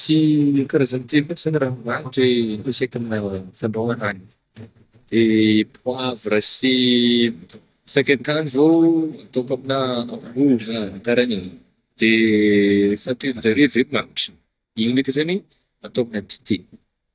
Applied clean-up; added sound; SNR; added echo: neural mask model DeepFilterNet 3.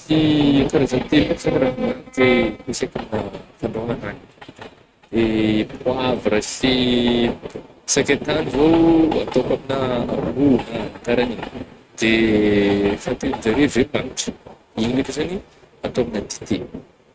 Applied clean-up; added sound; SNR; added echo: neural mask model RNNoise.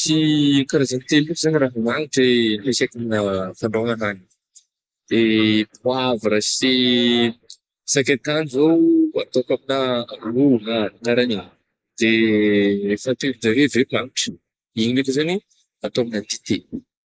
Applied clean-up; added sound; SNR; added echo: neural mask model Resemble Enhance denoiser.